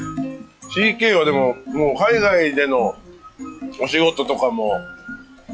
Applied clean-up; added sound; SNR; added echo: classical method log-MMSE.